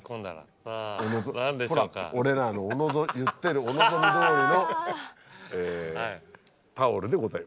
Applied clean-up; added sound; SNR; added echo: none; none; none; none.